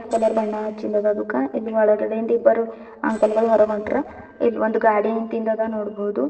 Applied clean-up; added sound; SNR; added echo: neural separator model SepFormer DNS4.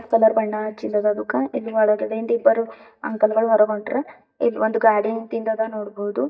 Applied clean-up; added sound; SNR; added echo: neural mask model DeepFilterNet 3.